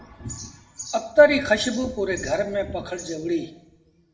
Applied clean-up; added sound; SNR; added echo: none; none; none; reverberation time 0.7 s.